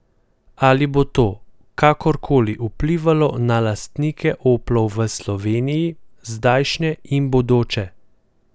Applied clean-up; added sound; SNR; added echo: none; none; none; none.